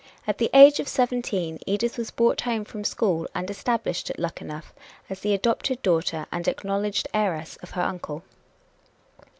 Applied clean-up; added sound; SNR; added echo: none; none; none; none.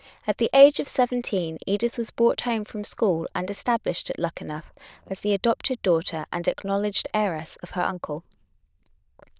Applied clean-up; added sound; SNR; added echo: neural diffusion model UNIVERSE++.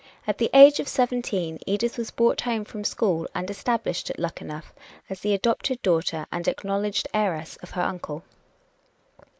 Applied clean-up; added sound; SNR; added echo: neural mask model Resemble Enhance denoiser.